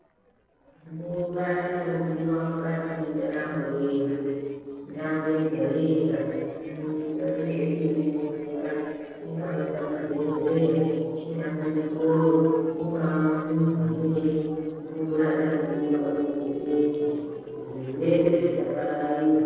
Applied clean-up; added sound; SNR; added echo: neural separator model SepFormer DNS4.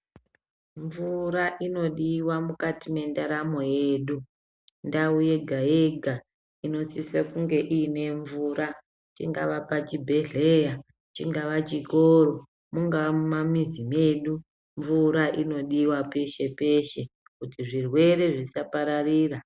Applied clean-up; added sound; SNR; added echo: none; none; none; none.